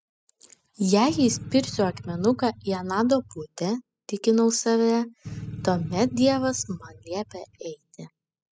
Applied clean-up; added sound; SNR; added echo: classical method spectral subtraction.